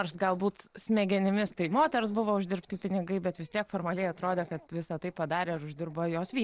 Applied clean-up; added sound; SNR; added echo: neural separator model SepFormer DNS4.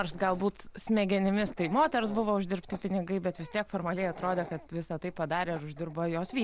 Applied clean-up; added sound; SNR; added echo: none; Dog; 16 dB; none.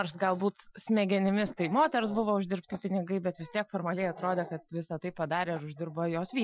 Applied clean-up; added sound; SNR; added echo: classical method Wiener filter.